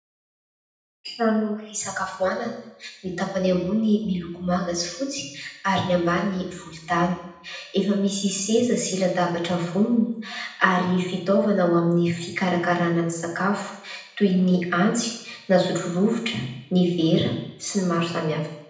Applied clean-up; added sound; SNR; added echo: none; none; none; reverberation time 0.8 s.